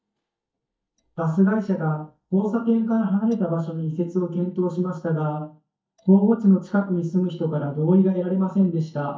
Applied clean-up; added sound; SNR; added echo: neural mask model DeepFilterNet 3.